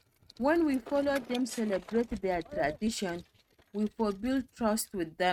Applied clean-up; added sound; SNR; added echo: neural mask model RNNoise.